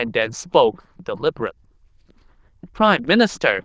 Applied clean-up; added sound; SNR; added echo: neural diffusion model UNIVERSE++.